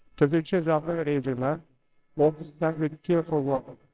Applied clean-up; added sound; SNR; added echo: neural separator model SepFormer WHAMR!.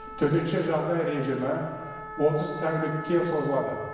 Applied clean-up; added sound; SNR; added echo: none; Trumpet; 12 dB; reverberation time 1.3 s.